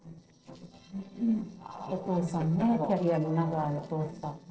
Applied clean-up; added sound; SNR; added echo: neural separator model SepFormer DNS4.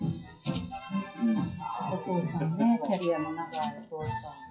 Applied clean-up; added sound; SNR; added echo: classical method WPE with log-MMSE.